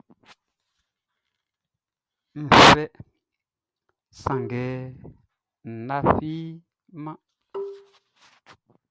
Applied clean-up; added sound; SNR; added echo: none; Marimba, xylophone; 12 dB; none.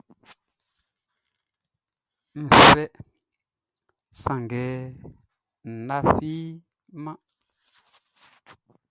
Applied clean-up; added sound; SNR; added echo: none; none; none; none.